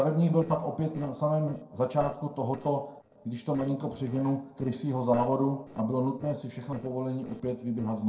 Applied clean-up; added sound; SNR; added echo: neural separator model SepFormer DNS4.